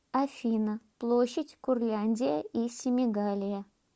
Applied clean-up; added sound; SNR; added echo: none; none; none; none.